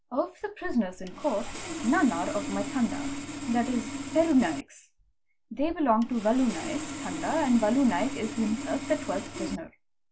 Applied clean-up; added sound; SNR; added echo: none; Sawing; 8 dB; none.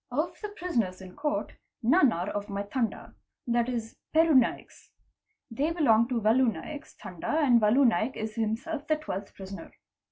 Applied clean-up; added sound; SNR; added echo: none; none; none; none.